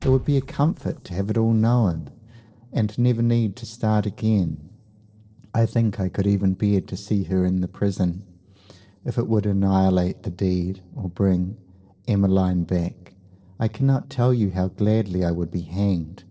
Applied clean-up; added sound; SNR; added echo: neural separator model SepFormer DNS4.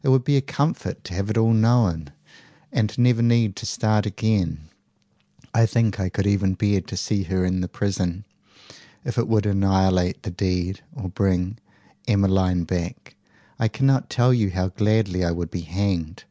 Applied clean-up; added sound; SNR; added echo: none; none; none; none.